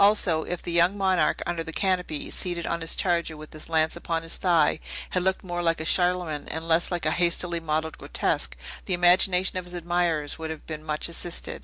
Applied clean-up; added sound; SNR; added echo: none; none; none; none.